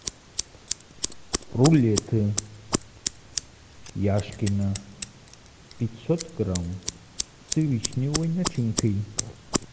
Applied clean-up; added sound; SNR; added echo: none; Scissors; 7 dB; none.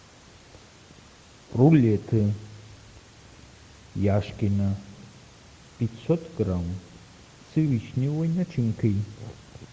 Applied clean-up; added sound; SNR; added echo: none; none; none; none.